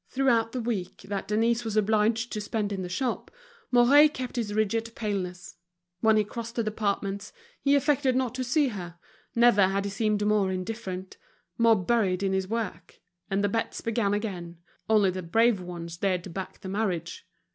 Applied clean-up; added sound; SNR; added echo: none; none; none; none.